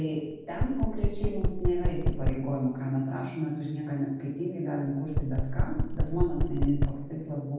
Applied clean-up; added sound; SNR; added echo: none; Knock; -3 dB; reverberation time 1.1 s.